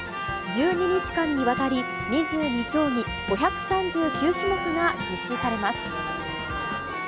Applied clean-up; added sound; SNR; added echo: none; Keyboard (musical); 6 dB; none.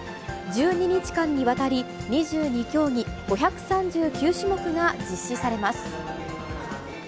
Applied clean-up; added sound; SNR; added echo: none; none; none; none.